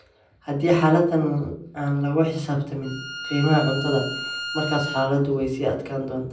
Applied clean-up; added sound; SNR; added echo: none; Bowed string instrument; 9 dB; reverberation time 0.6 s.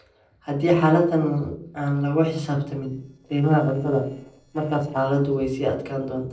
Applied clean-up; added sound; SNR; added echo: neural separator model SepFormer DNS4.